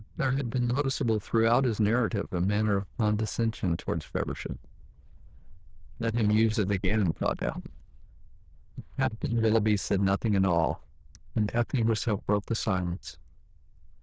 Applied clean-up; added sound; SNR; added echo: neural diffusion model UNIVERSE++.